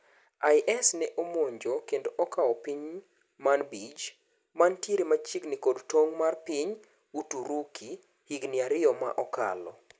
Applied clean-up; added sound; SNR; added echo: none; none; none; none.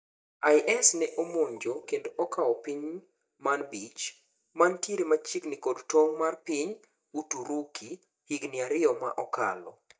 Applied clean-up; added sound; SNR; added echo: neural mask model DeepFilterNet 3.